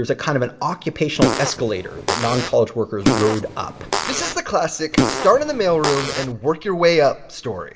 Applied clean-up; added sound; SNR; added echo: none; Fart; 2 dB; reverberation time 0.6 s.